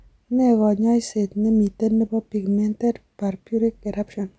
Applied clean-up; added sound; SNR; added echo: none; none; none; none.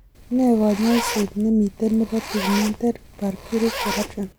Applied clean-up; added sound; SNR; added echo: none; Zipper (clothing); 9 dB; none.